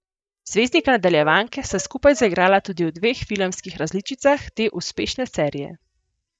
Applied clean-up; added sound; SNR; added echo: neural mask model DeepFilterNet 3.